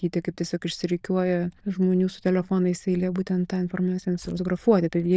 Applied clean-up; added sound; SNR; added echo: neural diffusion model UNIVERSE++.